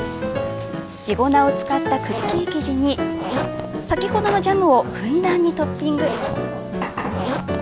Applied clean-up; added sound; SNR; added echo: none; Zipper (clothing); 12 dB; none.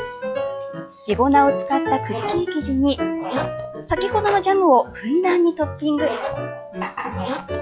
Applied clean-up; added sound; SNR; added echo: classical method log-MMSE.